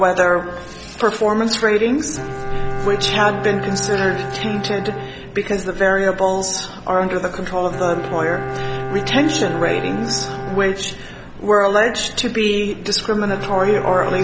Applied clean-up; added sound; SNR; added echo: none; Bowed string instrument; 10 dB; none.